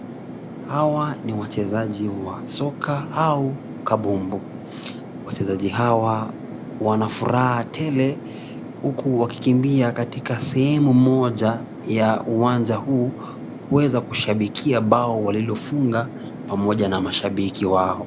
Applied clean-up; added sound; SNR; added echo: none; Fixed-wing aircraft, airplane; 12 dB; none.